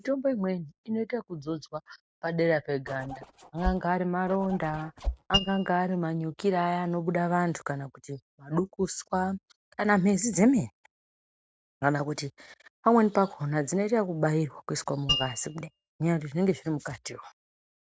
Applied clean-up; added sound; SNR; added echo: neural mask model RNNoise.